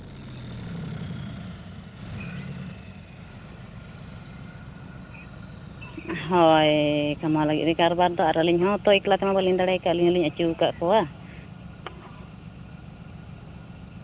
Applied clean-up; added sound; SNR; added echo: none; Accelerating, revving, vroom; 14 dB; none.